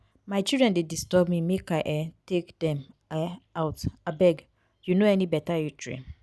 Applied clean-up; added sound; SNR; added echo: none; none; none; none.